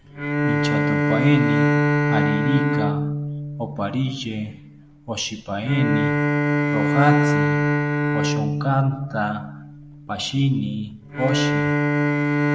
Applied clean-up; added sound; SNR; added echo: none; Bowed string instrument; -4 dB; none.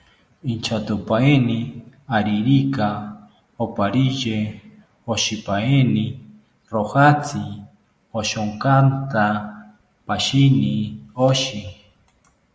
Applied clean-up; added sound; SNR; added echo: none; none; none; none.